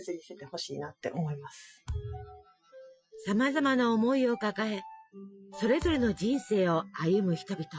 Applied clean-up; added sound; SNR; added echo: classical method Wiener filter.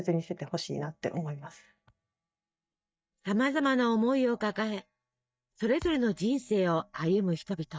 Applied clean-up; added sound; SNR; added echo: neural mask model DeepFilterNet 3.